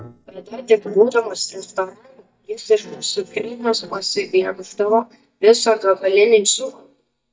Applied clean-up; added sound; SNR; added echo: neural mask model DeepFilterNet 3.